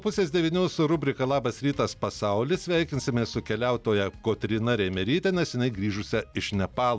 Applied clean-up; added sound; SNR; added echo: none; none; none; none.